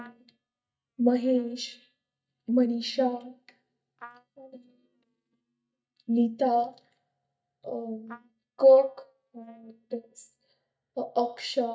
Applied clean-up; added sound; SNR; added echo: neural mask model DeepFilterNet 3.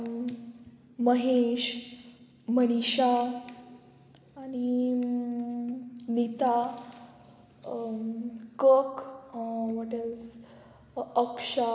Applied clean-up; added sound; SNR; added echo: none; none; none; none.